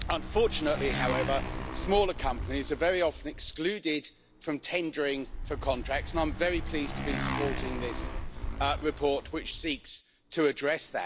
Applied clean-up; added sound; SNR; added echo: none; Motorcycle; 5 dB; none.